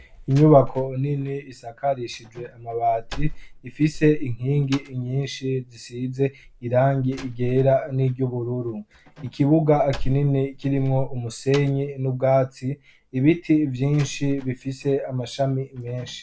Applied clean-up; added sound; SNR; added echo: none; Slam; 12 dB; none.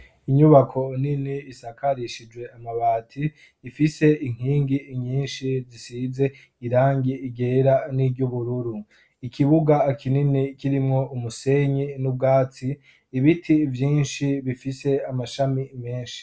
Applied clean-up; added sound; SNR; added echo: none; none; none; none.